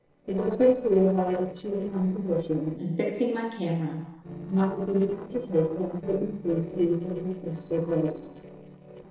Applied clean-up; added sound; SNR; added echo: neural separator model SepFormer DNS4.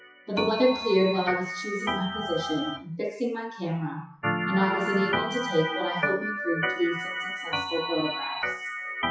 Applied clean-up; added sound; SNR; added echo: classical method WPE with log-MMSE.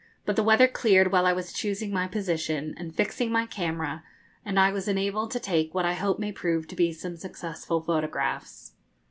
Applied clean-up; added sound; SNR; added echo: none; none; none; none.